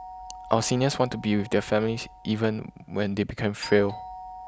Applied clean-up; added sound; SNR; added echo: none; Doorbell; 17 dB; none.